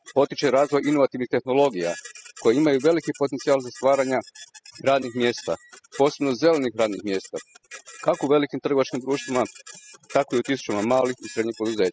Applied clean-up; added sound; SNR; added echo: classical method spectral subtraction.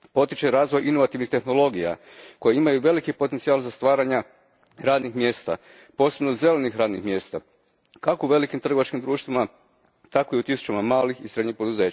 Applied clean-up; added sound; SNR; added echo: none; none; none; none.